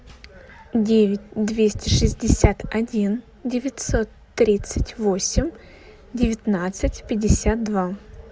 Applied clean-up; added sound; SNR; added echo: none; none; none; none.